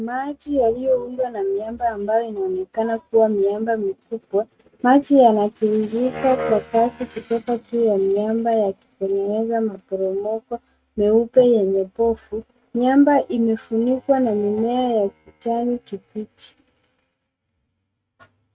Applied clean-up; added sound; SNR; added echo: neural mask model RNNoise.